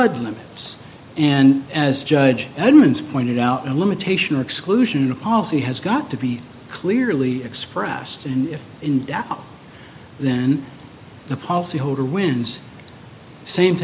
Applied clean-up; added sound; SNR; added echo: none; none; none; none.